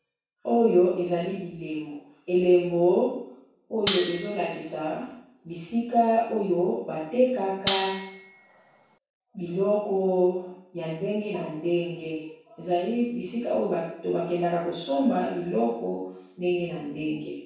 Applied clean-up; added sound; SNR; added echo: none; Cutlery, silverware; -2 dB; reverberation time 0.7 s.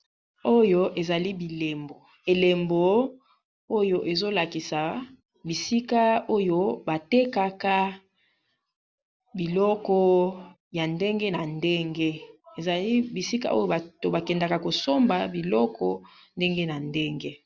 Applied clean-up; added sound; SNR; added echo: none; none; none; none.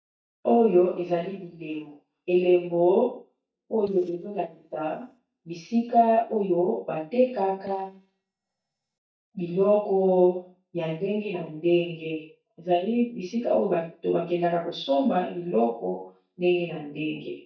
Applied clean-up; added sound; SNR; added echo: neural mask model DeepFilterNet 3.